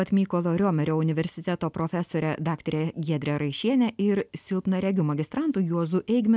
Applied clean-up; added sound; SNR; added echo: none; none; none; none.